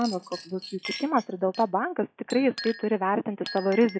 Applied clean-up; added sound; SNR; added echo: classical method log-MMSE.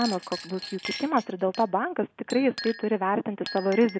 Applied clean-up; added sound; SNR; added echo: none; Chink, clink; 14 dB; none.